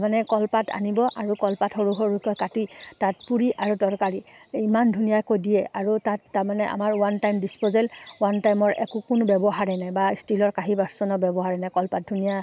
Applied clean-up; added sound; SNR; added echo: none; none; none; none.